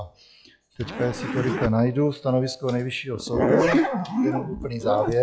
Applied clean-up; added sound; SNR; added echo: classical method log-MMSE.